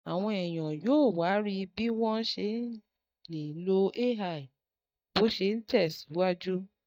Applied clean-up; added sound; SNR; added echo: neural mask model DeepFilterNet 3.